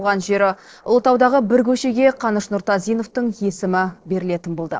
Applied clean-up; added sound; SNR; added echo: neural separator model SepFormer DNS4.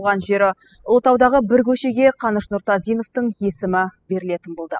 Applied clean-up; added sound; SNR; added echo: classical method spectral subtraction.